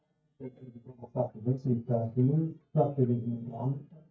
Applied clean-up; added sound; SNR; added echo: neural mask model DeepFilterNet 3.